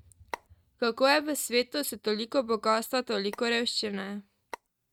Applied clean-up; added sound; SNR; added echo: neural mask model RNNoise.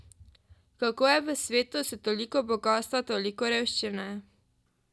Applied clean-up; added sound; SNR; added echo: none; none; none; none.